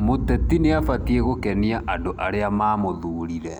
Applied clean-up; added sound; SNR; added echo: none; Boom; 5 dB; none.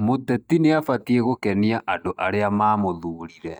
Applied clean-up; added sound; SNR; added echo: neural mask model DeepFilterNet 3.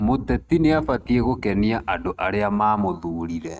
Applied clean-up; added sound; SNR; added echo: neural mask model RNNoise.